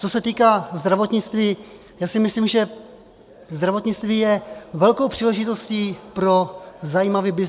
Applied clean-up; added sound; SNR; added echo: none; none; none; none.